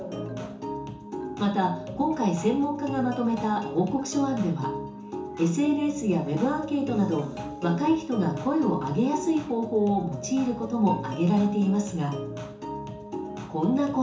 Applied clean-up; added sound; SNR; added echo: none; Marimba, xylophone; 20 dB; reverberation time 0.7 s.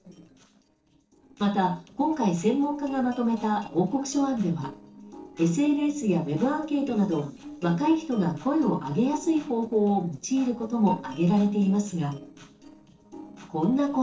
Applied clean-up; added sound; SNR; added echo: neural separator model SepFormer DNS4.